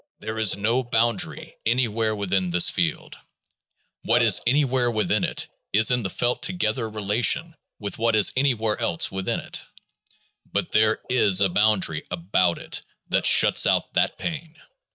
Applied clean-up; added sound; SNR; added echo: neural mask model DeepFilterNet 3.